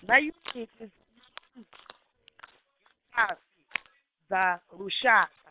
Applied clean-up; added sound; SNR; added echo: neural separator model SepFormer WHAM!.